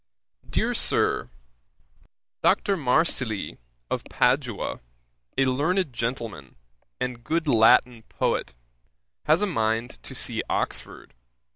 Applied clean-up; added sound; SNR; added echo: none; none; none; none.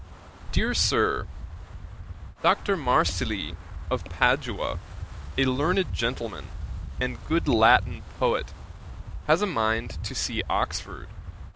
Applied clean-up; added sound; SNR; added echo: none; Wind; 8 dB; none.